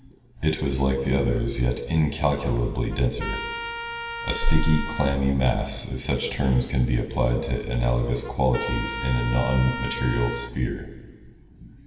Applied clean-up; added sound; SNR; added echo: none; Trumpet; 11 dB; reverberation time 2.1 s.